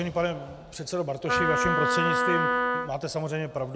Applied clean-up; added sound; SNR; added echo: none; Wind instrument, woodwind instrument; -4 dB; none.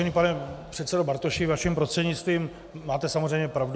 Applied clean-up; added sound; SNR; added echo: none; none; none; none.